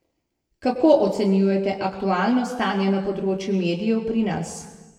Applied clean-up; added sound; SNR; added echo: none; none; none; reverberation time 1.2 s.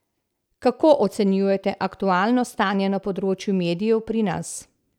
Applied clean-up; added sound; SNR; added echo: none; none; none; none.